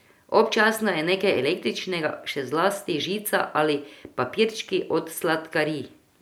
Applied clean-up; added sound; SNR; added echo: none; none; none; none.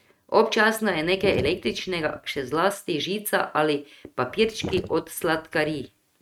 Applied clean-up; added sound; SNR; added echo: neural mask model RNNoise.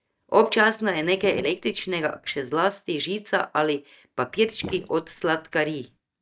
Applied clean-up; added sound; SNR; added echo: neural mask model DeepFilterNet 3.